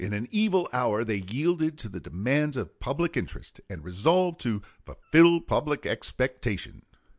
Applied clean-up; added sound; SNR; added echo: none; none; none; none.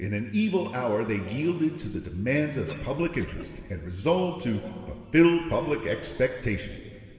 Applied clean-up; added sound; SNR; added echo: none; Cough; 19 dB; reverberation time 2.5 s.